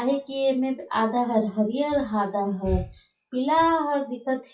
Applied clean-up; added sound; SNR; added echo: classical method WPE with log-MMSE.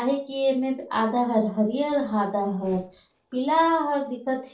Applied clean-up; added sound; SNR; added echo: neural separator model SepFormer DNS4.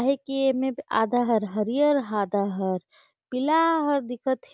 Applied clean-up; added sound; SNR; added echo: none; none; none; none.